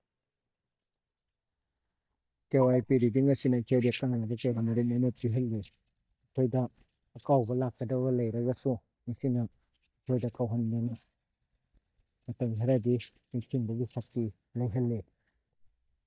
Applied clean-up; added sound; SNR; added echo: neural mask model DeepFilterNet 3.